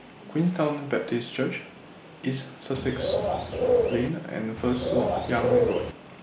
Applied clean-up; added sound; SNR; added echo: none; Bird; -4 dB; none.